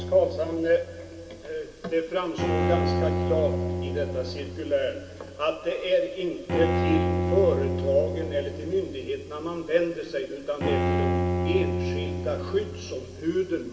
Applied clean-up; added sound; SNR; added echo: none; Bowed string instrument; 1 dB; reverberation time 2.7 s.